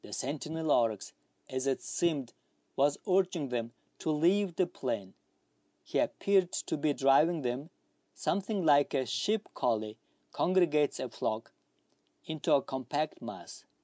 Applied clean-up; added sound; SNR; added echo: none; none; none; none.